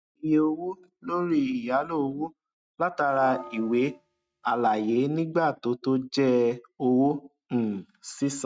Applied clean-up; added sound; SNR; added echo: neural mask model RNNoise.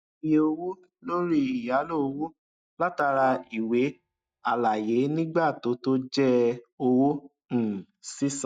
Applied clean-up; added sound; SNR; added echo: neural mask model DeepFilterNet 3.